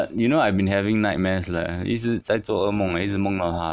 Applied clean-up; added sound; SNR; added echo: none; none; none; none.